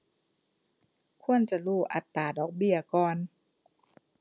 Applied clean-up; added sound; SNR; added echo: none; none; none; none.